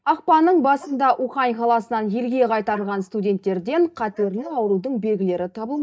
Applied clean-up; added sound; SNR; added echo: neural mask model DeepFilterNet 3.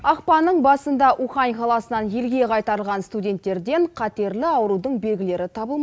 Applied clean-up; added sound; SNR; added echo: none; none; none; none.